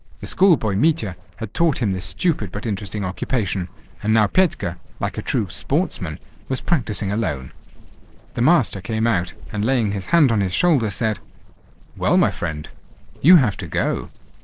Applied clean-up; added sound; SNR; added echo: neural separator model SepFormer DNS4.